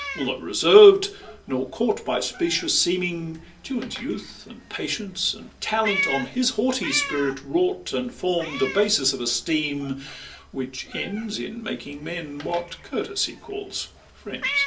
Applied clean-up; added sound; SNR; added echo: none; Meow; 12 dB; reverberation time 0.3 s.